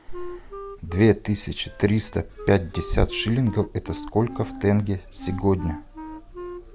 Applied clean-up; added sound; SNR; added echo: none; Wind instrument, woodwind instrument; 15 dB; none.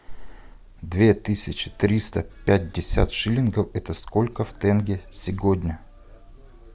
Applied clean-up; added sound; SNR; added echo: none; none; none; none.